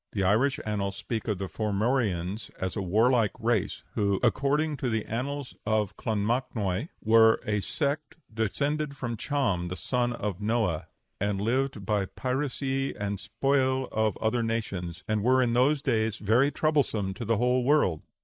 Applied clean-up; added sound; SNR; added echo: neural mask model Resemble Enhance denoiser.